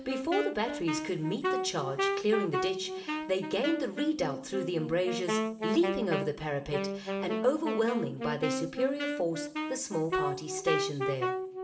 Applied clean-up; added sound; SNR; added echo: none; Wind instrument, woodwind instrument; 2 dB; reverberation time 1.6 s.